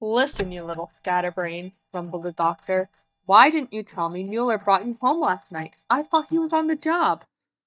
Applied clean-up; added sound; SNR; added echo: neural mask model DeepFilterNet 3.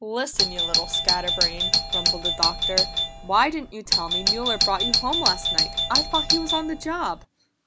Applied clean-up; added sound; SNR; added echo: none; Doorbell; -4 dB; none.